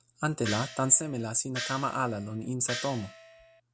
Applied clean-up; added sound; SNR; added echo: none; Gong; 10 dB; none.